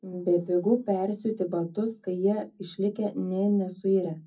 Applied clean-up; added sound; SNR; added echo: none; none; none; reverberation time 0.4 s.